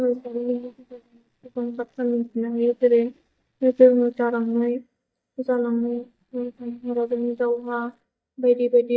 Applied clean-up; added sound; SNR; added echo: neural mask model DeepFilterNet 3.